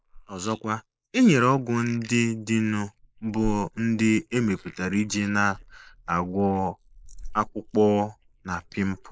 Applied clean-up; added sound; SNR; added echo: neural mask model Resemble Enhance denoiser.